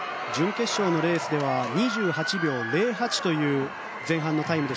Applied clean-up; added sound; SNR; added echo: none; none; none; none.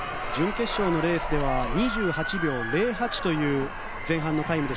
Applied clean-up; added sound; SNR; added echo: none; Alarm; 9 dB; none.